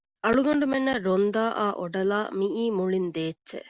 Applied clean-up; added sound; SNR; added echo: none; none; none; none.